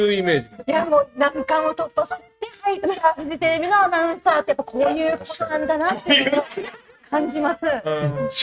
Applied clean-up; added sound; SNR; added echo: neural mask model RNNoise.